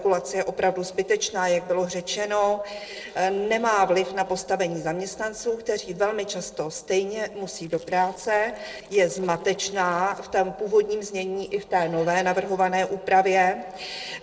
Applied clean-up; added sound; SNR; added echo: neural separator model SepFormer DNS4.